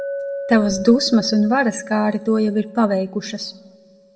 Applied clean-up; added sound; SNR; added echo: none; Chink, clink; 13 dB; reverberation time 1.0 s.